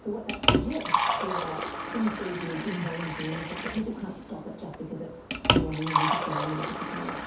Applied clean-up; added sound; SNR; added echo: none; Liquid; -4 dB; reverberation time 0.5 s.